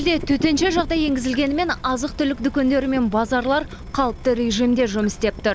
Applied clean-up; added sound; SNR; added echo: none; Drip / Water tap, faucet; 13 dB; none.